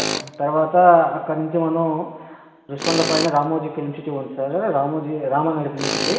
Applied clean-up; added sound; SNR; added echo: none; Tools; 9 dB; reverberation time 2.0 s.